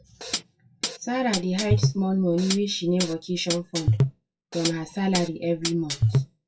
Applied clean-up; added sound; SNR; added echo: classical method WPE with log-MMSE.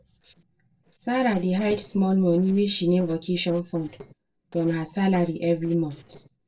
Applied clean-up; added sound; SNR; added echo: neural separator model SepFormer DNS4.